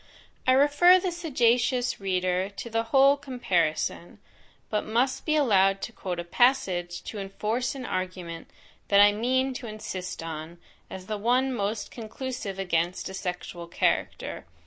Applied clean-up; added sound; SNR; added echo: none; none; none; none.